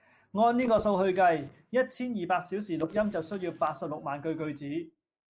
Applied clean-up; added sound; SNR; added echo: neural mask model Resemble Enhance denoiser.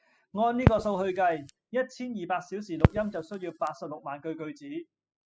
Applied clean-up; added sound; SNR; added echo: classical method spectral subtraction.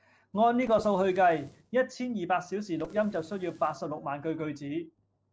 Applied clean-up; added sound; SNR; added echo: neural separator model SepFormer DNS4.